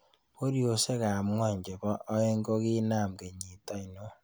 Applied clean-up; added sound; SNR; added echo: none; none; none; none.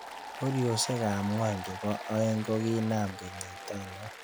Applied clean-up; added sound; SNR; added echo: none; Applause; 10 dB; none.